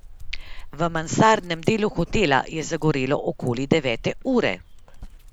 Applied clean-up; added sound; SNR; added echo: none; Dog; 12 dB; none.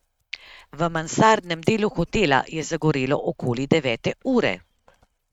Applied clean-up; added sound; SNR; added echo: neural mask model RNNoise.